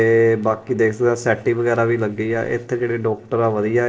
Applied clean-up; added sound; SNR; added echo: neural separator model SepFormer DNS4.